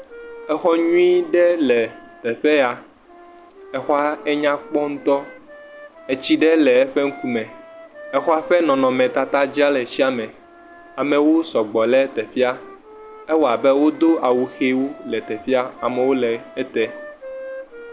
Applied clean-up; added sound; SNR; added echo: none; Wind instrument, woodwind instrument; 19 dB; none.